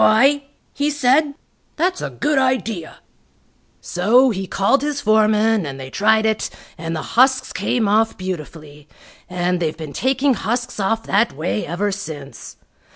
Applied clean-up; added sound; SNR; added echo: none; none; none; none.